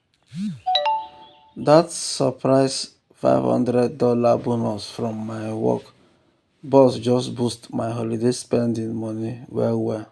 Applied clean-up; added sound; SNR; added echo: none; none; none; none.